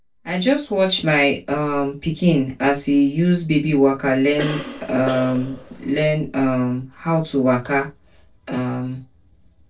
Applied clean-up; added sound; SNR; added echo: neural separator model SepFormer DNS4.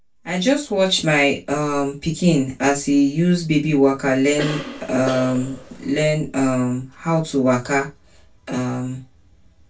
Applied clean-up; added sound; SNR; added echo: none; Cough; 11 dB; reverberation time 0.2 s.